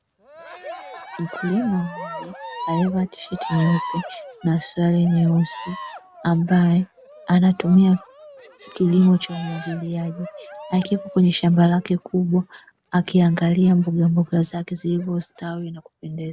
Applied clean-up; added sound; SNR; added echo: none; Cheering; 16 dB; none.